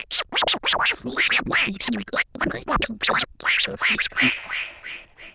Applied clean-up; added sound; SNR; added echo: neural diffusion model UNIVERSE++.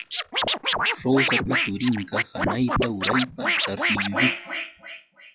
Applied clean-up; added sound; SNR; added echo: classical method log-MMSE.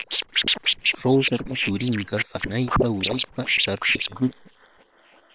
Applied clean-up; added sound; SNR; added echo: neural separator model SepFormer WHAM!.